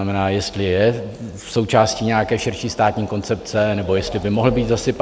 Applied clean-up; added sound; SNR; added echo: none; Bird; 12 dB; none.